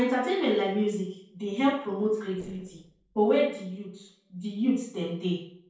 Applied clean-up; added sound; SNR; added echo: neural separator model SepFormer DNS4.